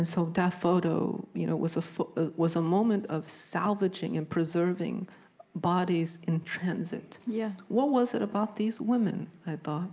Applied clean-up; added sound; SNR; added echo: none; none; none; none.